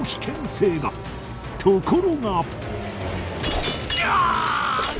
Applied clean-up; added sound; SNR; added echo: none; Church bell + Tearing; 19 dB; none.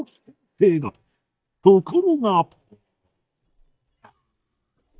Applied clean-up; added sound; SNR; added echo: neural mask model DeepFilterNet 3.